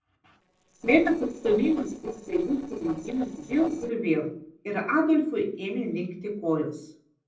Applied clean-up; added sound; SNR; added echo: neural separator model SepFormer DNS4.